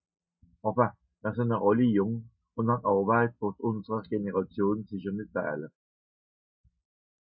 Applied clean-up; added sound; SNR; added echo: none; none; none; none.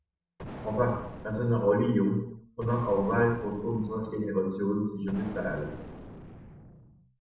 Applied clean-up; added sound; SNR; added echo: none; Explosion; 14 dB; reverberation time 0.7 s.